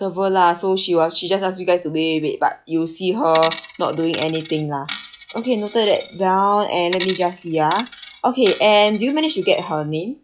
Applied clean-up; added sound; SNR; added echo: classical method log-MMSE.